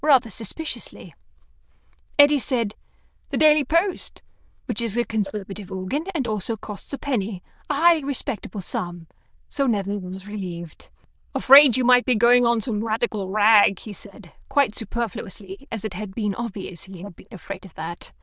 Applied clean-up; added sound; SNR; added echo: neural diffusion model UNIVERSE++.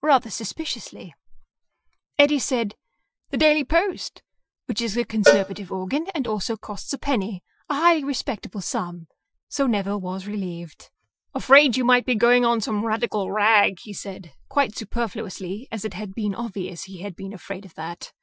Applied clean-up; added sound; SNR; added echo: classical method Wiener filter.